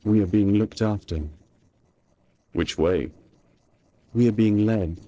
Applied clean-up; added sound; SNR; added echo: neural separator model SepFormer DNS4.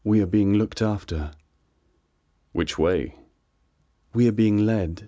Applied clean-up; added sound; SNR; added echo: none; none; none; none.